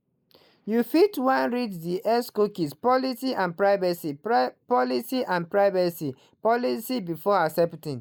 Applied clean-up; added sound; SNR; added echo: neural mask model Resemble Enhance denoiser.